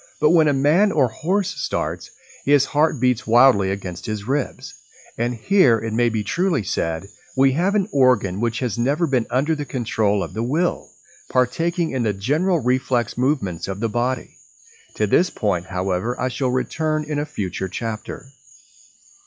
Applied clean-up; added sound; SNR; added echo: classical method log-MMSE.